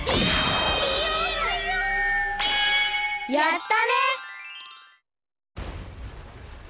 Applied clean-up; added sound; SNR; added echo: none; Shatter / Crushing / Boom; 18 dB; none.